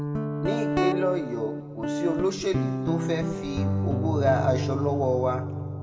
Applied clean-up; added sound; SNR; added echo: none; Guitar; -1 dB; reverberation time 1.5 s.